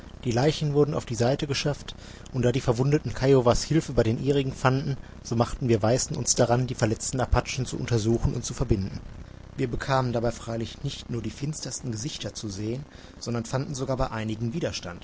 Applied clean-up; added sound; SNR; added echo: none; none; none; none.